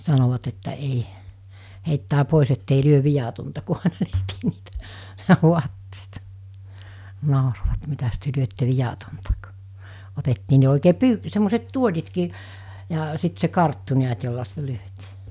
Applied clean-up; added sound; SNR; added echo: none; none; none; none.